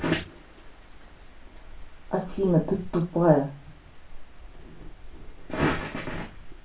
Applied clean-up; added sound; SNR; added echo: none; Wind; 11 dB; reverberation time 0.2 s.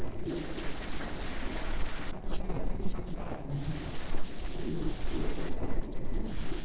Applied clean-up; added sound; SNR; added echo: neural separator model SepFormer DNS4.